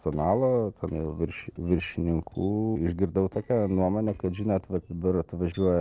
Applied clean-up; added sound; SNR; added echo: neural separator model SepFormer DNS4.